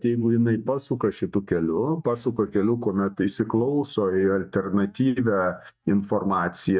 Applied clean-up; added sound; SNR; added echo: neural mask model DeepFilterNet 3.